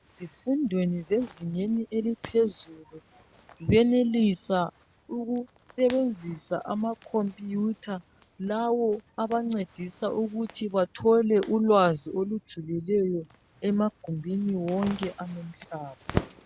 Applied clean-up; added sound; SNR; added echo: none; Zipper (clothing); 17 dB; none.